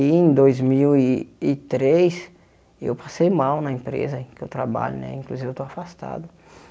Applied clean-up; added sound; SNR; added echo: none; none; none; none.